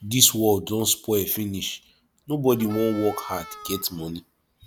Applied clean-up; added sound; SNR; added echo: none; Harmonica; 17 dB; none.